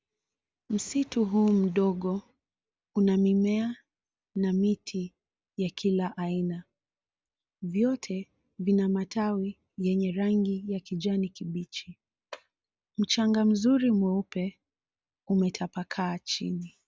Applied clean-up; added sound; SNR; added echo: none; none; none; none.